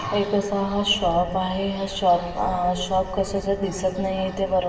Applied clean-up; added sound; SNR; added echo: none; Bus; 14 dB; reverberation time 1.0 s.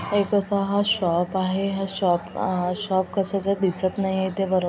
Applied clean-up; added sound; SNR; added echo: none; none; none; none.